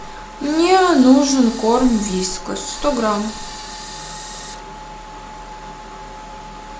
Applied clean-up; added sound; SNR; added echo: none; Walk, footsteps + Camera; 14 dB; none.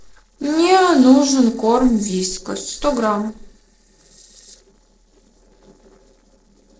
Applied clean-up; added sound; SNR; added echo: neural separator model SepFormer DNS4.